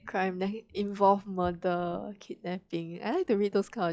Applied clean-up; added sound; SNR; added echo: classical method log-MMSE.